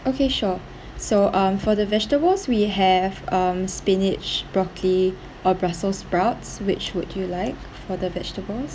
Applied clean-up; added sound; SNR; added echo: none; none; none; none.